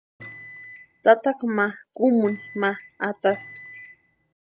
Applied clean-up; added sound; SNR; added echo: none; Microwave oven; 19 dB; none.